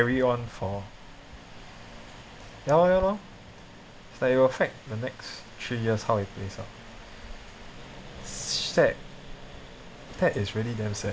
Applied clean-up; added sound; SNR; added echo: none; Growling; 17 dB; none.